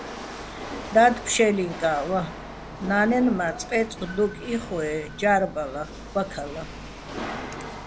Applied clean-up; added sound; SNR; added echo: none; Rattle / Chatter / Hiss / Engine / Mechanisms; 11 dB; none.